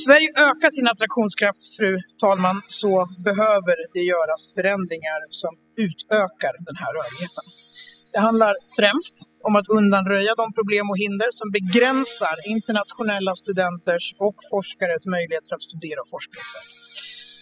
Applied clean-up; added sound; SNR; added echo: classical method spectral subtraction.